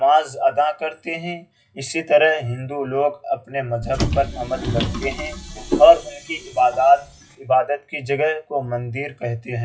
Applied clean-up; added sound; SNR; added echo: classical method WPE with log-MMSE.